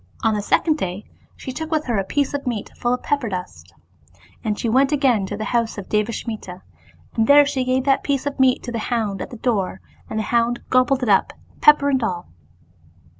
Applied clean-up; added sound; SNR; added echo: none; none; none; none.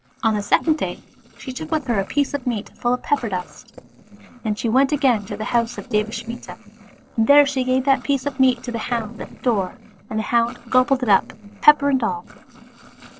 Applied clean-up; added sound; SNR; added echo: neural separator model SepFormer DNS4.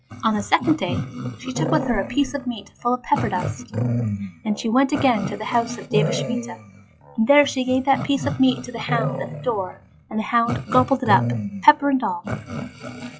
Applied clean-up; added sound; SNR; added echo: classical method log-MMSE.